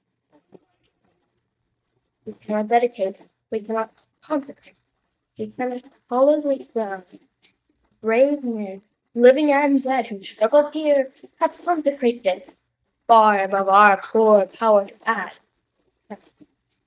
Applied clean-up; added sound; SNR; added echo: neural mask model DeepFilterNet 3.